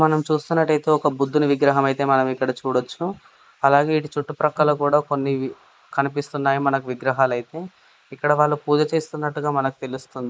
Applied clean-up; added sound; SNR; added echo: neural mask model Resemble Enhance denoiser.